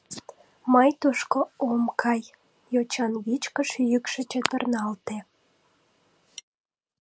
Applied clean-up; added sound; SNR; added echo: none; none; none; none.